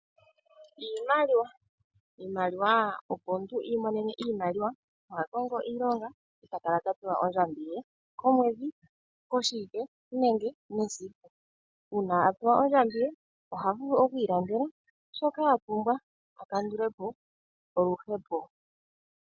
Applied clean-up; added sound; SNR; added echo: none; none; none; none.